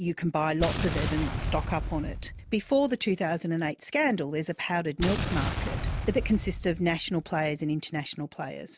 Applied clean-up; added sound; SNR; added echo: none; Explosion; 4 dB; none.